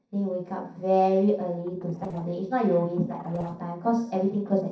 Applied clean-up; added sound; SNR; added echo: neural separator model SepFormer DNS4.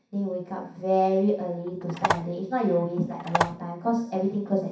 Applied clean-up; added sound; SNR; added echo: none; Telephone; 4 dB; reverberation time 0.6 s.